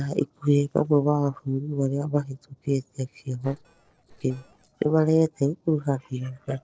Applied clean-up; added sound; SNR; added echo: neural separator model SepFormer DNS4.